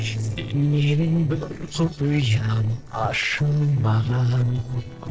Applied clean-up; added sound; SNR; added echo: neural separator model SepFormer DNS4.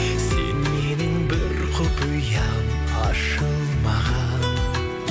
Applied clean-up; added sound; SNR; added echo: none; none; none; none.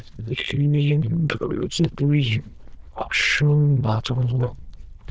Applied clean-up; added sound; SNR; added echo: neural diffusion model UNIVERSE++.